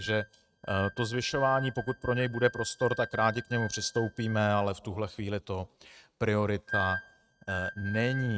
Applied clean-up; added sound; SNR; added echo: neural mask model RNNoise.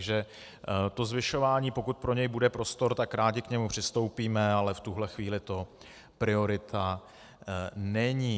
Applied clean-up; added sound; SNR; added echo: none; none; none; none.